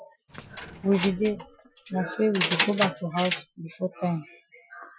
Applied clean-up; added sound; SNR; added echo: classical method Wiener filter.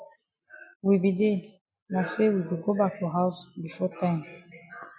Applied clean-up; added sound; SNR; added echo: none; none; none; none.